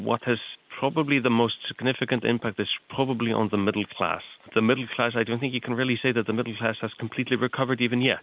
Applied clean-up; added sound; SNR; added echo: none; none; none; none.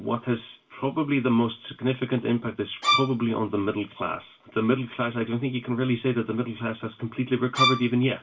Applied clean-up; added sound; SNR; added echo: none; Bowed string instrument; -1 dB; reverberation time 0.2 s.